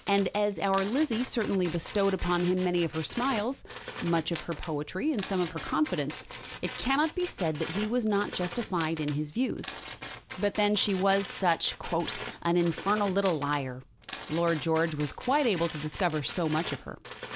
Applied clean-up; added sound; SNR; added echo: none; Tools; 13 dB; none.